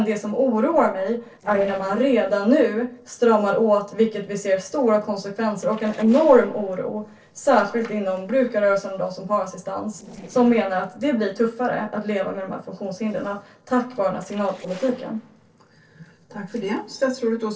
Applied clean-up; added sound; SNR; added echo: neural separator model SepFormer DNS4.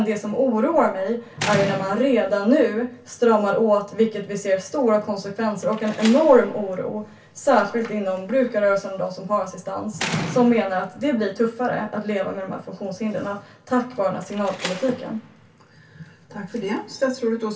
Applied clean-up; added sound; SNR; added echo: none; Slam; 15 dB; reverberation time 0.2 s.